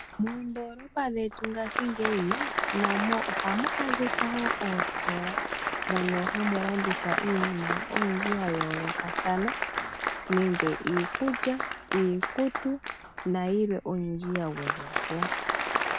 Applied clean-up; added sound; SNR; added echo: none; Applause; 1 dB; none.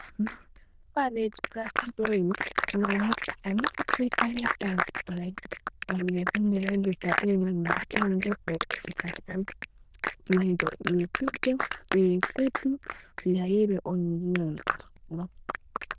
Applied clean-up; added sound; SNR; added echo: neural diffusion model UNIVERSE++.